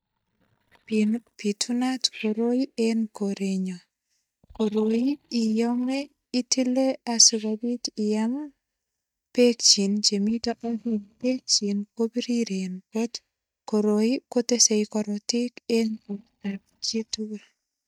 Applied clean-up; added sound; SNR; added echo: neural mask model DeepFilterNet 3.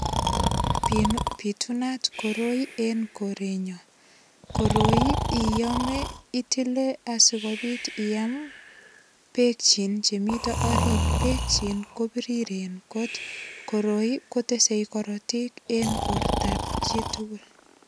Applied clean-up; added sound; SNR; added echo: none; Breathing; 2 dB; none.